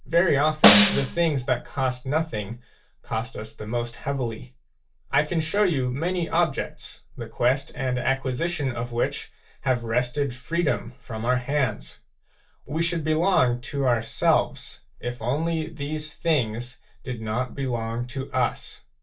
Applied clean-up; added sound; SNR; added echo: none; Snare drum; -5 dB; reverberation time 0.2 s.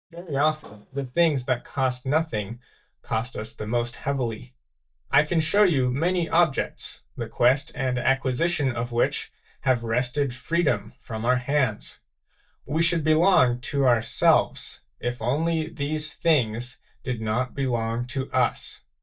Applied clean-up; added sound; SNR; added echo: neural mask model DeepFilterNet 3.